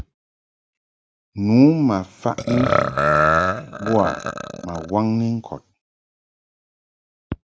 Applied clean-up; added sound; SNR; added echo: neural mask model RNNoise.